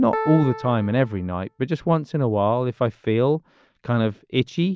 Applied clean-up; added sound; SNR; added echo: none; Piano; 11 dB; none.